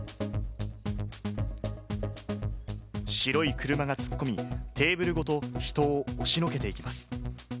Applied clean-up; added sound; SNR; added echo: none; none; none; none.